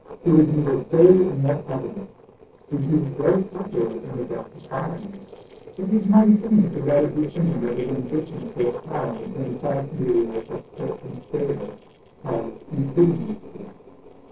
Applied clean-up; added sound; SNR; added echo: neural separator model SepFormer DNS4.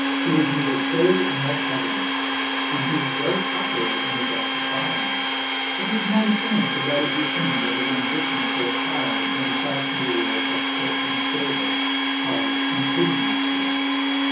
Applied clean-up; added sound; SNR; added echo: none; Domestic sounds, home sounds; -5 dB; reverberation time 0.6 s.